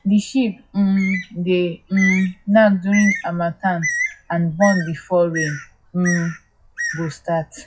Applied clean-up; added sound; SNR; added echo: classical method WPE with log-MMSE.